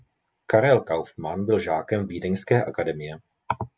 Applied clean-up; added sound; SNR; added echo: none; none; none; none.